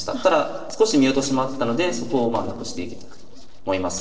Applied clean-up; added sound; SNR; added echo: neural separator model SepFormer DNS4.